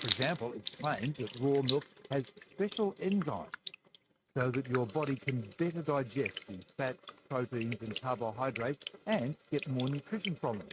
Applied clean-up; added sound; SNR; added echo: neural mask model RNNoise.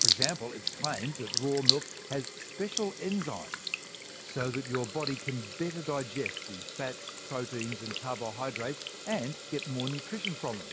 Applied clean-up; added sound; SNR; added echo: none; Sink (filling or washing) / Water tap, faucet; 0 dB; none.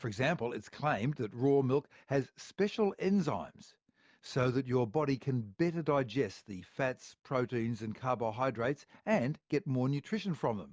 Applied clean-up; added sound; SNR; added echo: none; none; none; none.